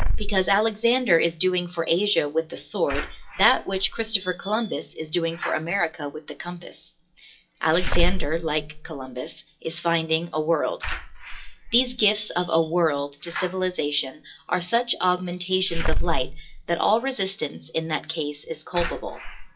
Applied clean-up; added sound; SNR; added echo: classical method WPE with log-MMSE.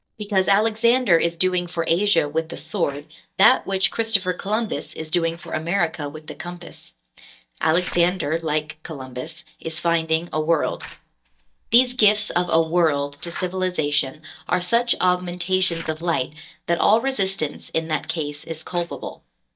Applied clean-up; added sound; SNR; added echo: neural mask model DeepFilterNet 3.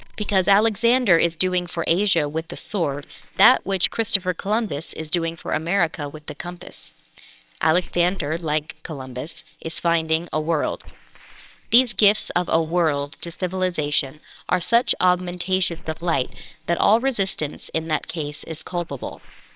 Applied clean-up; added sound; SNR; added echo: neural separator model SepFormer WHAMR!.